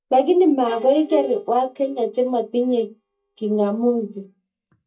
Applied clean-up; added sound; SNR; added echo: neural mask model DeepFilterNet 3.